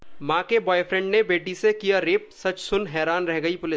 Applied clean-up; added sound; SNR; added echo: none; none; none; none.